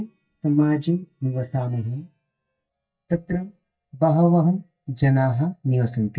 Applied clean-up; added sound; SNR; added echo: neural mask model DeepFilterNet 3.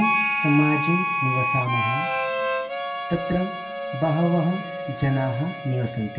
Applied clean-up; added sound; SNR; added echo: none; Harmonica; 1 dB; reverberation time 0.2 s.